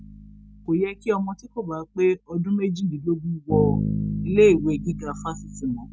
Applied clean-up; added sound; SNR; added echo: none; Bass guitar; 6 dB; none.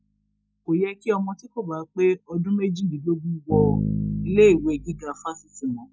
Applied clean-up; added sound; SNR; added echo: classical method log-MMSE.